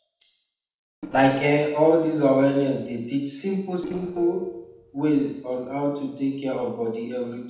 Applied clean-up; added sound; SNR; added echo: neural separator model SepFormer DNS4.